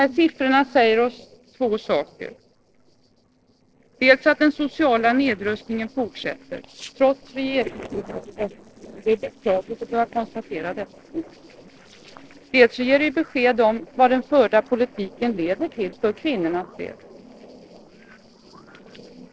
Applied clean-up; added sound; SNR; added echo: neural separator model SepFormer DNS4.